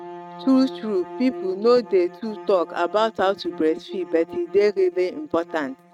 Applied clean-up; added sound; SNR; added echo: neural mask model RNNoise.